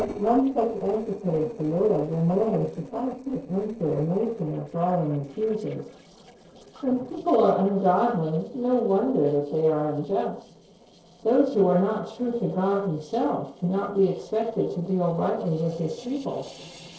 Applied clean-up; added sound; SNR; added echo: neural separator model SepFormer DNS4.